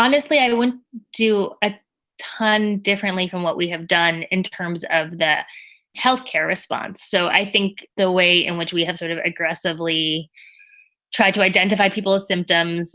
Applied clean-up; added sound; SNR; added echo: none; none; none; none.